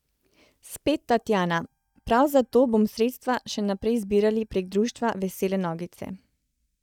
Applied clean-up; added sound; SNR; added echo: neural mask model DeepFilterNet 3.